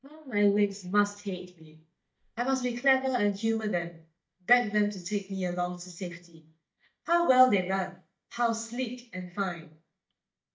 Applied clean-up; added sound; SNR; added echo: neural mask model DeepFilterNet 3.